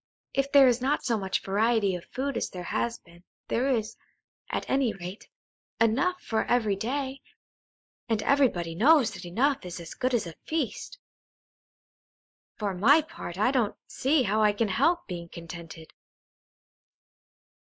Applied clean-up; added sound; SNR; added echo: neural mask model Resemble Enhance denoiser.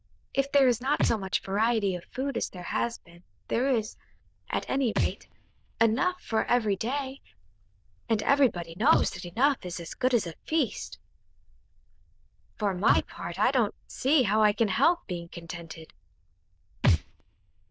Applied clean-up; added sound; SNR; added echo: neural diffusion model UNIVERSE++.